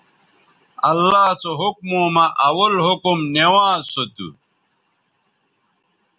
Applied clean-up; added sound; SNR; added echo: none; none; none; none.